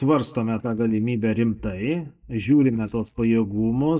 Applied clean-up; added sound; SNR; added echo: neural mask model DeepFilterNet 3.